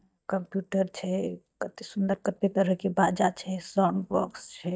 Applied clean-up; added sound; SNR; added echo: neural mask model DeepFilterNet 3.